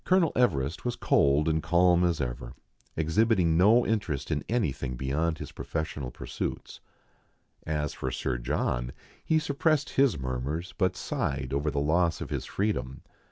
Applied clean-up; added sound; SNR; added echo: none; none; none; none.